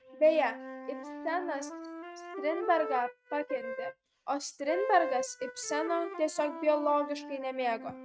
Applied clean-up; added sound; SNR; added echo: neural mask model RNNoise.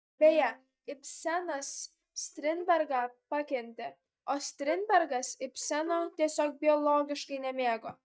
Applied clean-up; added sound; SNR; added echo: neural mask model DeepFilterNet 3.